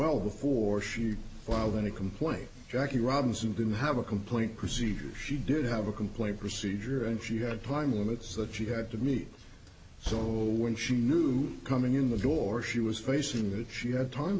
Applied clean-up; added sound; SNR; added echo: none; Train; 17 dB; none.